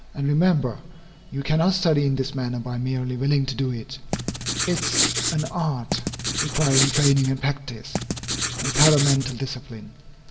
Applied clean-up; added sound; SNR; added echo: none; Writing; 2 dB; reverberation time 1.1 s.